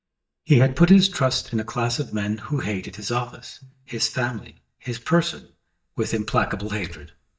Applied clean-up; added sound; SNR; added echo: neural mask model DeepFilterNet 3.